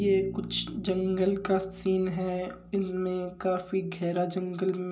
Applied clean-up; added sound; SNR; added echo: none; Bass guitar; 15 dB; none.